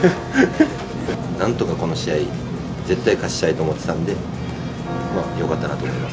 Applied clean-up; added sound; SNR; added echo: none; Church bell; 14 dB; none.